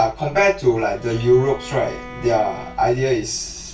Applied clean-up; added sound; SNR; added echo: none; Bowed string instrument; 18 dB; reverberation time 0.2 s.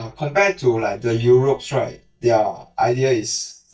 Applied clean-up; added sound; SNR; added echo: neural mask model DeepFilterNet 3.